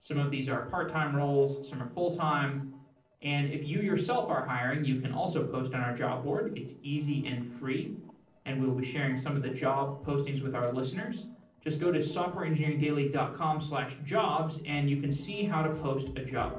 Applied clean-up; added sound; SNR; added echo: neural separator model SepFormer DNS4.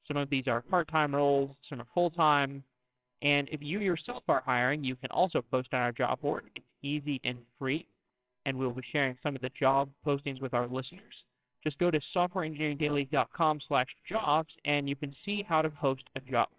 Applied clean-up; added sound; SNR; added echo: neural separator model SepFormer WHAMR!.